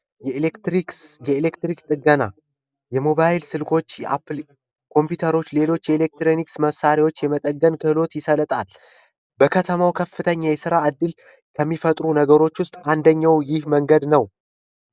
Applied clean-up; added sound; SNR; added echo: none; none; none; none.